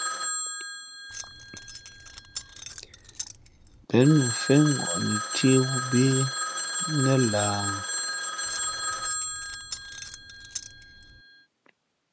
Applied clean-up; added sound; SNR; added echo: none; Telephone + Keys jangling; 4 dB; none.